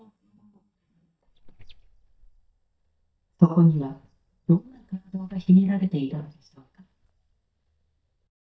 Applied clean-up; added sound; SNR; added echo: neural mask model DeepFilterNet 3.